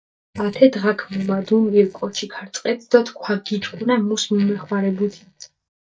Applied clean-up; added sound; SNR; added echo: neural mask model DeepFilterNet 3.